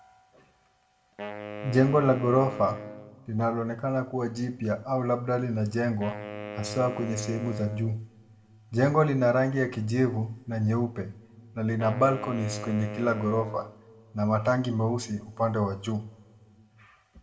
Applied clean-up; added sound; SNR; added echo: none; Wind instrument, woodwind instrument; 13 dB; reverberation time 0.8 s.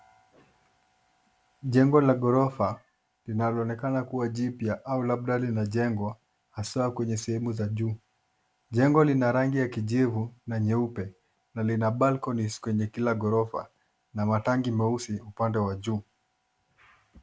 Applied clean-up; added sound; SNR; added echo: none; none; none; none.